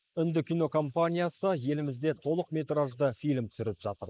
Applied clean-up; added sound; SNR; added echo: neural mask model Resemble Enhance denoiser.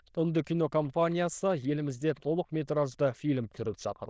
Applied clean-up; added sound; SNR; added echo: neural diffusion model UNIVERSE++.